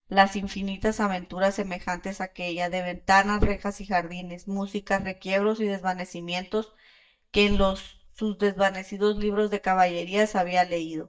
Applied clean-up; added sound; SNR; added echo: neural mask model DeepFilterNet 3.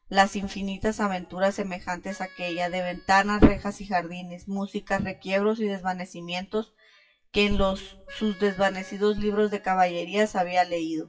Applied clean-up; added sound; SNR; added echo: classical method WPE with log-MMSE.